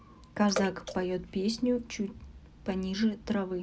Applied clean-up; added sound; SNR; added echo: none; Bathtub (filling or washing) / Water / Splash, splatter; 12 dB; none.